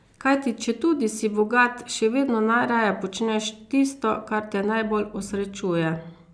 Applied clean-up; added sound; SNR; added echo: none; none; none; none.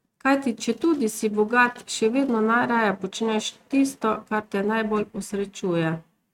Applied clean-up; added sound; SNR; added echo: neural mask model RNNoise.